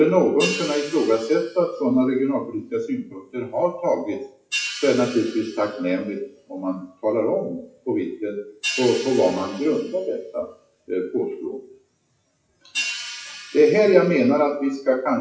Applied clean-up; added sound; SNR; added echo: classical method WPE with log-MMSE.